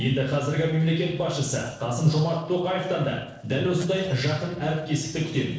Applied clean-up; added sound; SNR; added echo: neural separator model SepFormer DNS4.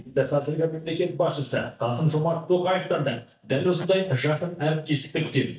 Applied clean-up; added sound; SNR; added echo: neural mask model DeepFilterNet 3.